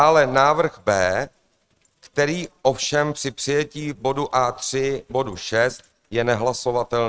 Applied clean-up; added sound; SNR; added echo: neural mask model RNNoise.